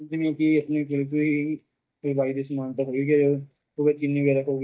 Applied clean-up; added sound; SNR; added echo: neural mask model DeepFilterNet 3.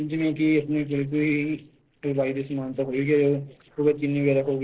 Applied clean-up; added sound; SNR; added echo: neural separator model SepFormer DNS4.